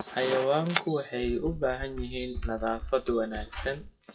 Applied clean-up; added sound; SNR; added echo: classical method WPE with log-MMSE.